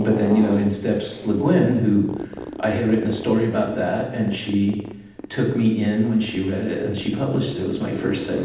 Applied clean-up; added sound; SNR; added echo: none; Zipper (clothing); 13 dB; reverberation time 0.8 s.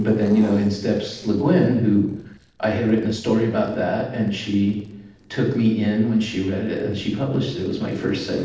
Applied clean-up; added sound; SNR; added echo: neural separator model SepFormer DNS4.